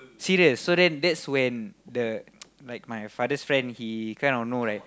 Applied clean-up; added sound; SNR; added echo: none; none; none; none.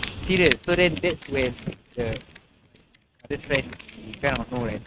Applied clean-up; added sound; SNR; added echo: neural mask model RNNoise.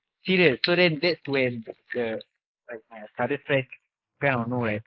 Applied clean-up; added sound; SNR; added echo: neural mask model Resemble Enhance denoiser.